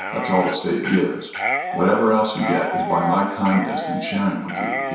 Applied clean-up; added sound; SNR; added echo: none; Dog; 6 dB; reverberation time 0.7 s.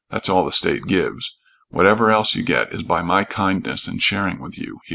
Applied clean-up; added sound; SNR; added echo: none; none; none; none.